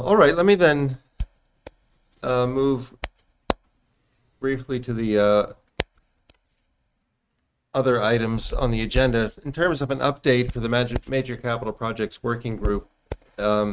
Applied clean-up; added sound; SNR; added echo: neural mask model RNNoise.